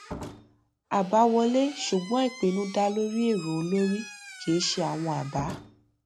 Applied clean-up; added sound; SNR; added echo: none; Squeak / Slam; 16 dB; none.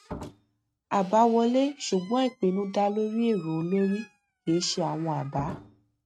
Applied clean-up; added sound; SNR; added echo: neural mask model RNNoise.